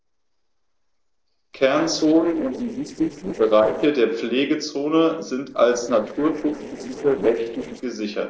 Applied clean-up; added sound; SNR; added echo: neural separator model SepFormer DNS4.